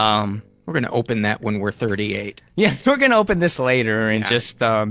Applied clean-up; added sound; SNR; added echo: neural separator model SepFormer DNS4.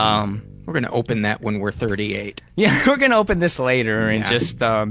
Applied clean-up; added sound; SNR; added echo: none; Bass guitar; 19 dB; none.